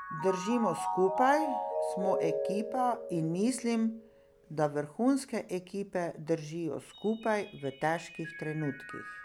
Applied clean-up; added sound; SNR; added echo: none; Mallet percussion; 6 dB; none.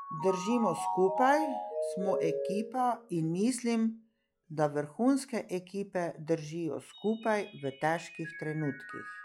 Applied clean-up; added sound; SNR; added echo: classical method log-MMSE.